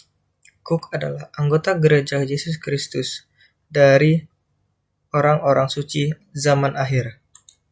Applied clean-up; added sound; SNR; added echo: none; none; none; none.